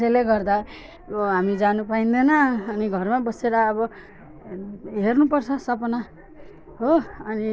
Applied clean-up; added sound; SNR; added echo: none; none; none; none.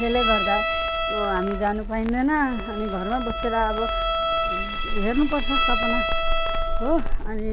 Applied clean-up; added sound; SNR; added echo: none; Bowed string instrument + Crackle; -2 dB; none.